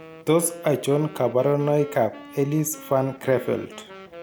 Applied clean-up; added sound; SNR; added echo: none; Wind instrument, woodwind instrument; 18 dB; none.